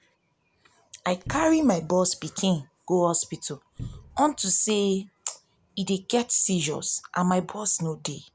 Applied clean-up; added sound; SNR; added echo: none; Cupboard open or close; 14 dB; none.